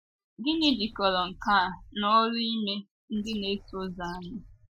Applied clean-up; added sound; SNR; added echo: classical method Wiener filter.